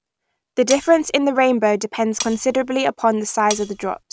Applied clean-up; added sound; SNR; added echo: none; Cutlery, silverware; 12 dB; none.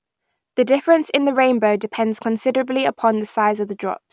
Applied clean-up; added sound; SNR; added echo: none; none; none; none.